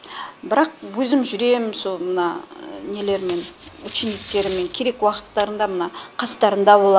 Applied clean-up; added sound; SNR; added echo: none; Packing tape, duct tape; 11 dB; none.